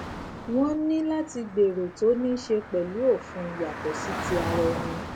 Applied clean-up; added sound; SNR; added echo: none; Traffic noise, roadway noise / Car; 8 dB; none.